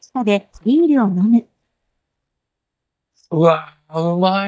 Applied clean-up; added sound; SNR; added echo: neural mask model DeepFilterNet 3.